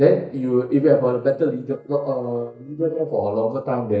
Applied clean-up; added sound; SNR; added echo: neural mask model DeepFilterNet 3.